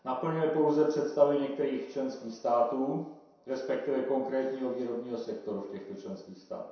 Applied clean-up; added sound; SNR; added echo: none; none; none; reverberation time 0.7 s.